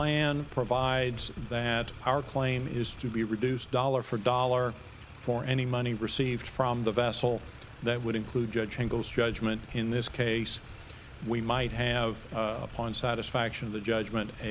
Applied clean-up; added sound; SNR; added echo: none; Motor vehicle (road); 15 dB; none.